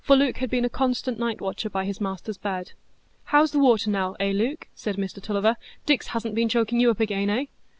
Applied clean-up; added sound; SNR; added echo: none; none; none; none.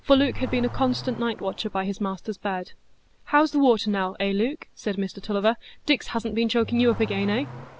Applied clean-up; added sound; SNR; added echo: none; Accelerating, revving, vroom / Car; 17 dB; none.